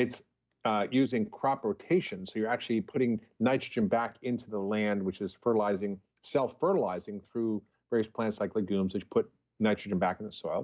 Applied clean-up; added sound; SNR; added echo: none; none; none; none.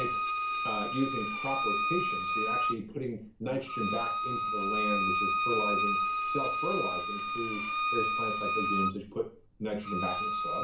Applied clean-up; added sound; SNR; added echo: none; Bowed string instrument; -4 dB; reverberation time 0.3 s.